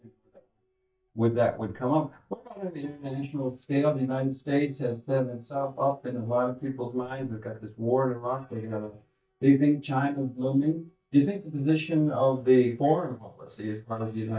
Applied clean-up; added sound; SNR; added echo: neural mask model DeepFilterNet 3.